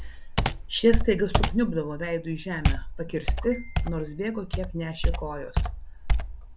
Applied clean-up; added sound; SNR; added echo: none; Computer keyboard; -2 dB; none.